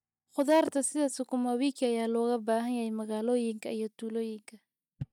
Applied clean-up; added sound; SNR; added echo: neural mask model DeepFilterNet 3.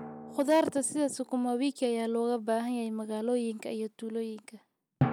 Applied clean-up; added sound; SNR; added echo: none; Drum; 9 dB; none.